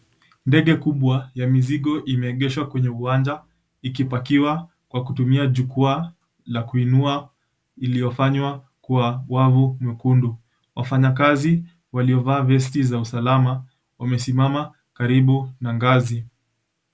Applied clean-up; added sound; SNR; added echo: none; none; none; none.